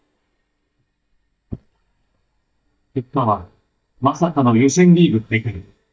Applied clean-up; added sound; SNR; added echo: neural mask model DeepFilterNet 3.